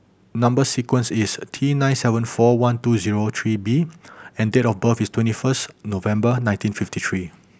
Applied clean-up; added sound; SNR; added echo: none; none; none; none.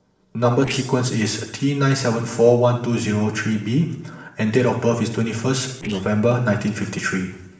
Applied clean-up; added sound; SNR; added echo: neural separator model SepFormer DNS4.